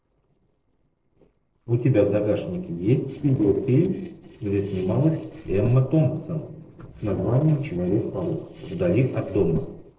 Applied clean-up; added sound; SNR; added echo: neural separator model SepFormer DNS4.